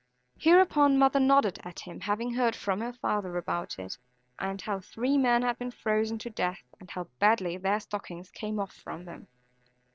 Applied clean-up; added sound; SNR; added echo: neural separator model SepFormer DNS4.